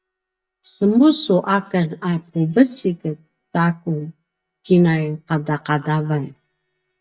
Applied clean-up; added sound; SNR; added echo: neural mask model DeepFilterNet 3.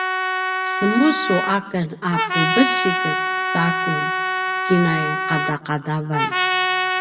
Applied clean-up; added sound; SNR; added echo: none; Trumpet; -1 dB; reverberation time 1.2 s.